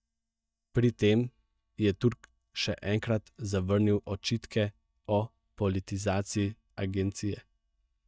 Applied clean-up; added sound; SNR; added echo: neural mask model DeepFilterNet 3.